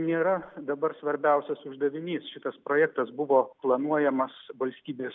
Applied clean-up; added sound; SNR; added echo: none; none; none; none.